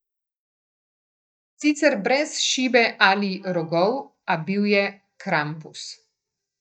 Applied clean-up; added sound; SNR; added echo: neural mask model DeepFilterNet 3.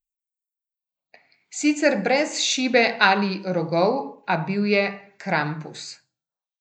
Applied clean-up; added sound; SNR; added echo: neural mask model Resemble Enhance denoiser.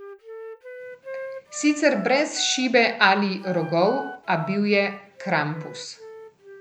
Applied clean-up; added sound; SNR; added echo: none; Wind instrument, woodwind instrument; 15 dB; none.